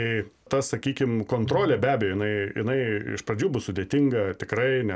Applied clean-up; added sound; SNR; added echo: none; Bowed string instrument; 18 dB; none.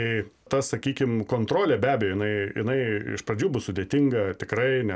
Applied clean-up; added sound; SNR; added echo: none; none; none; none.